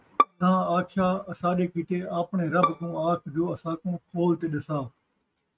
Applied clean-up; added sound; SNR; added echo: neural mask model RNNoise.